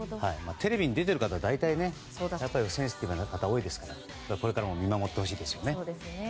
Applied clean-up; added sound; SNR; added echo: none; none; none; none.